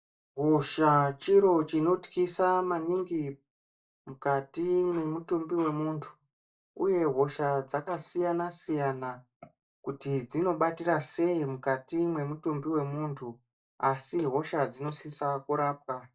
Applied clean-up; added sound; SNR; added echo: neural mask model DeepFilterNet 3.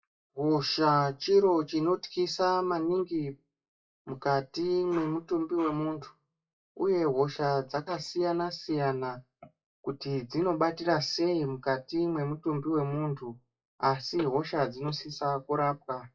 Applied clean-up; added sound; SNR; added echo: classical method WPE with log-MMSE.